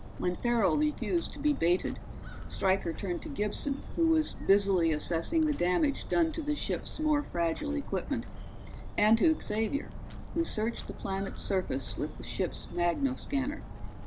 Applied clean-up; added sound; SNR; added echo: none; Walk, footsteps; 9 dB; none.